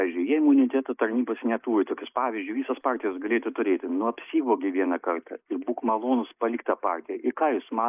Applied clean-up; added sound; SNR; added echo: neural mask model Resemble Enhance denoiser.